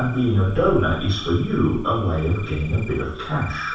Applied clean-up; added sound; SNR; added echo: none; Cricket; 14 dB; reverberation time 0.7 s.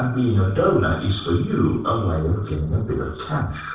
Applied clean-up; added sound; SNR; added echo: neural separator model SepFormer DNS4.